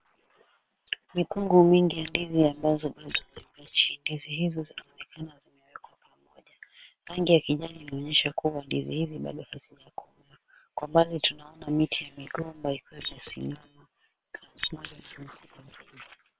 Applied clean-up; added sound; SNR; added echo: neural separator model SepFormer WHAM!.